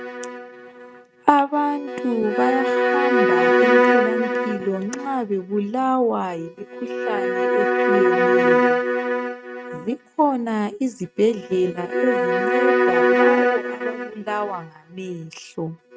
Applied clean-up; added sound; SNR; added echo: neural mask model RNNoise.